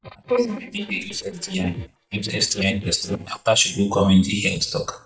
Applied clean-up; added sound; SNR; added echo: neural mask model DeepFilterNet 3.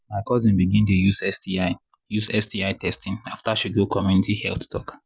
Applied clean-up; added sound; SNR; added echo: none; none; none; none.